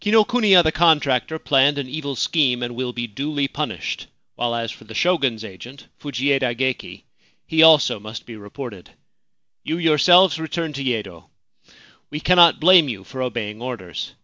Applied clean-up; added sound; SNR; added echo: none; none; none; none.